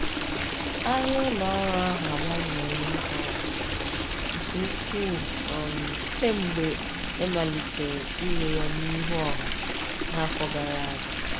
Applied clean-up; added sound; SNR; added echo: none; Stream; -1 dB; none.